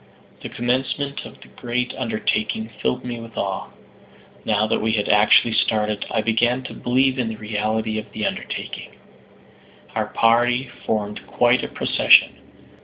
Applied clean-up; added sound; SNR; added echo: none; none; none; none.